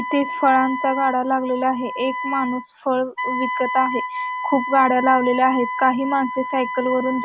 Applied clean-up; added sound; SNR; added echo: none; Wind instrument, woodwind instrument; 7 dB; none.